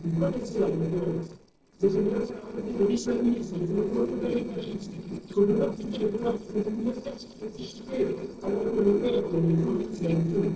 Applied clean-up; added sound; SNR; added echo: neural separator model SepFormer DNS4.